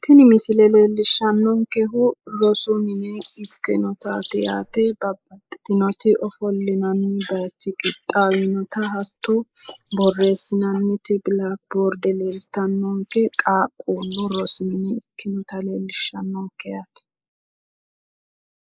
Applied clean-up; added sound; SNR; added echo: neural mask model Resemble Enhance denoiser.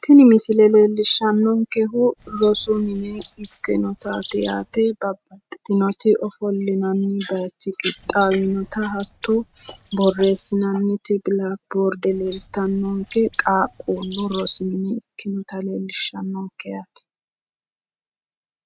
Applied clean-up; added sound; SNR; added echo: neural mask model RNNoise.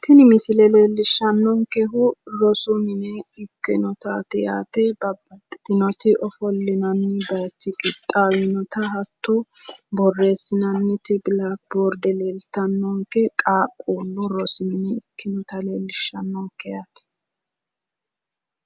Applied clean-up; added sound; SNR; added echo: none; none; none; none.